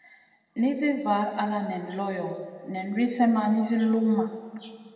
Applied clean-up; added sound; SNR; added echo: none; none; none; reverberation time 2.0 s.